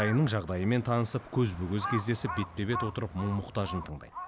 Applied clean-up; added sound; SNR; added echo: none; Crow; 11 dB; none.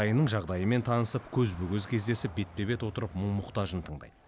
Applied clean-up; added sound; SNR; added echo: none; none; none; none.